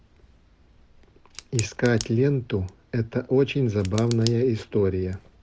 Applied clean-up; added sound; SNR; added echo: none; Tick; 17 dB; none.